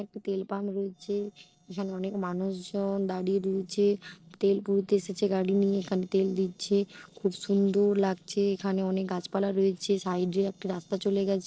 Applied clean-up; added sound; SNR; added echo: neural separator model SepFormer DNS4.